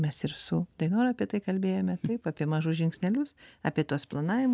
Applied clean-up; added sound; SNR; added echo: none; none; none; none.